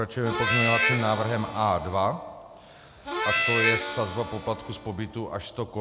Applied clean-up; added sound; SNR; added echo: none; Harmonica; 1 dB; none.